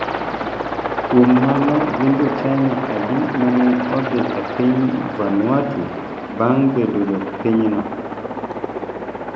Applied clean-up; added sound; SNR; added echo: none; Aircraft; 6 dB; none.